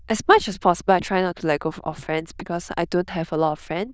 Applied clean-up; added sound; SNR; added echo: neural diffusion model UNIVERSE++.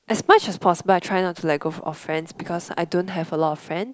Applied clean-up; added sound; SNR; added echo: none; none; none; none.